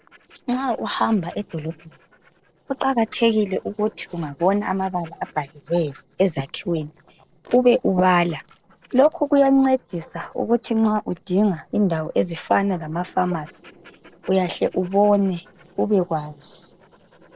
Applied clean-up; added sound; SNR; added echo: neural separator model SepFormer DNS4.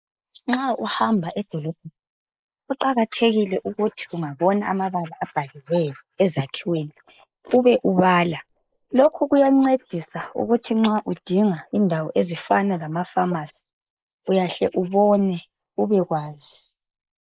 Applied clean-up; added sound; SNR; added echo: neural mask model Resemble Enhance denoiser.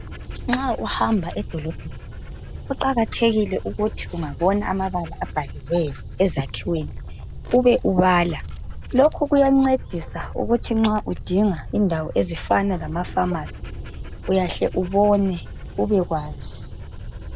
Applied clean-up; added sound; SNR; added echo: none; Dog; 10 dB; none.